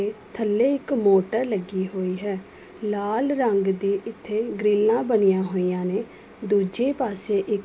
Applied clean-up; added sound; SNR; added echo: none; none; none; none.